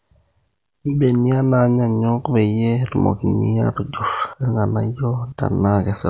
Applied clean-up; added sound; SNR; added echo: none; none; none; none.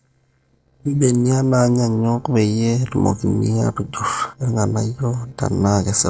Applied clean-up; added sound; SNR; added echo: neural separator model SepFormer DNS4.